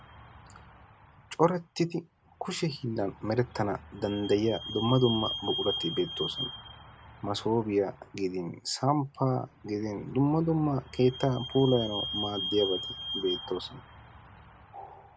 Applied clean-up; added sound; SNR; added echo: none; Squeak / Vehicle; 10 dB; none.